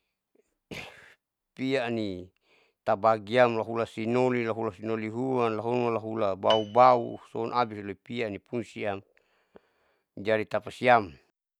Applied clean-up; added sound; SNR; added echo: none; Piano; 13 dB; none.